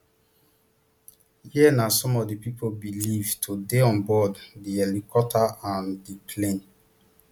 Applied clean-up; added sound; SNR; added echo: none; Scissors; 14 dB; none.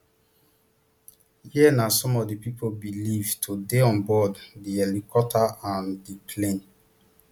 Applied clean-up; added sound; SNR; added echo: none; none; none; none.